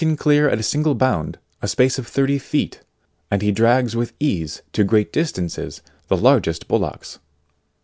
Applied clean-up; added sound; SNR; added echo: none; none; none; none.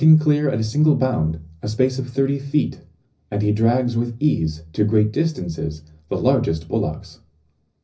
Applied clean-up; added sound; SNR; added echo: none; none; none; reverberation time 0.4 s.